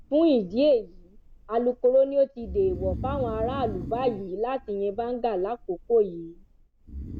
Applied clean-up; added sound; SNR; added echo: none; Breathing; 13 dB; none.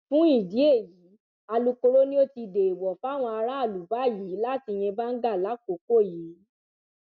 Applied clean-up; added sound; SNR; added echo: none; none; none; none.